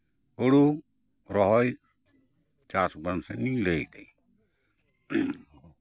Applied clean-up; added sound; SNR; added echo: none; none; none; none.